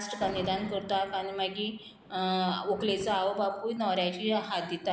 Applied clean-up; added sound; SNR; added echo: none; Thunder; 17 dB; none.